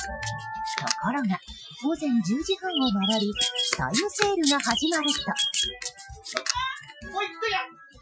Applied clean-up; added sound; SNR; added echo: classical method Wiener filter.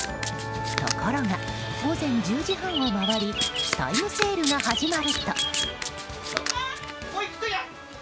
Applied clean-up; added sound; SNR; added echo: none; Domestic sounds, home sounds + Bird; 4 dB; none.